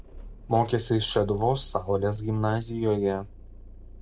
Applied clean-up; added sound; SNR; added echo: none; Idling / Engine starting / Door / Car; 17 dB; none.